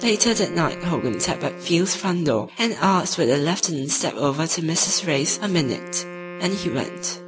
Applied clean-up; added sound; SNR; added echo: none; Wind instrument, woodwind instrument; 15 dB; none.